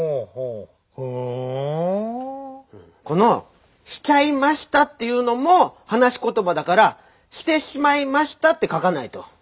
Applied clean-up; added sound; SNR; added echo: none; none; none; none.